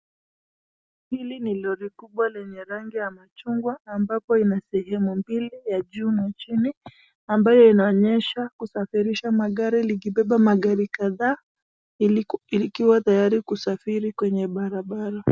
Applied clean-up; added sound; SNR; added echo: none; none; none; none.